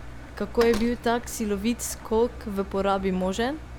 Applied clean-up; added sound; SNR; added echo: none; Slam + Engine; 11 dB; none.